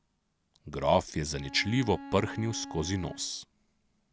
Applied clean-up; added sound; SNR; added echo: none; Bowed string instrument; 13 dB; none.